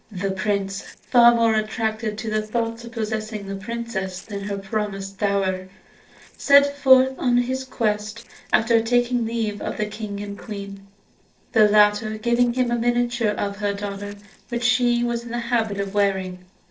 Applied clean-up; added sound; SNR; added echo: neural separator model SepFormer DNS4.